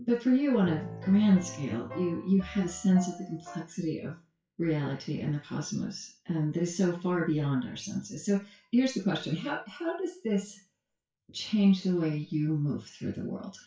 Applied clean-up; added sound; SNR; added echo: classical method WPE with log-MMSE.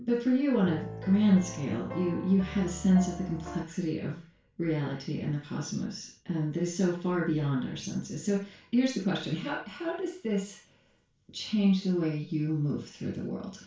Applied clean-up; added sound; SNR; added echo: none; Piano; 11 dB; reverberation time 0.3 s.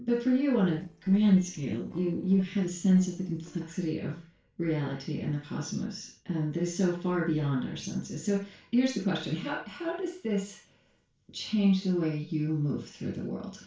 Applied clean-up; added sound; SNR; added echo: neural separator model SepFormer DNS4.